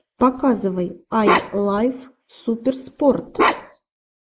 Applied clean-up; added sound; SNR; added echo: neural mask model Resemble Enhance denoiser.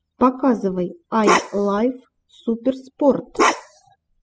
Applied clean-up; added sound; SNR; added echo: classical method spectral subtraction.